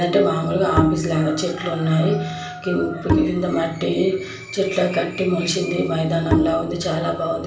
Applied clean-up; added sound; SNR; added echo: none; Bowed string instrument; 3 dB; reverberation time 0.6 s.